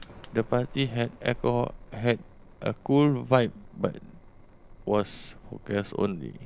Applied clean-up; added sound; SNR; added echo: none; Alarm + Fire; 18 dB; none.